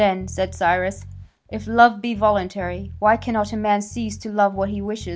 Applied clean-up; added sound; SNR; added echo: none; Bass guitar; 15 dB; none.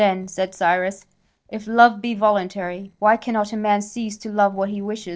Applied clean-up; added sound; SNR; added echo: neural separator model SepFormer DNS4.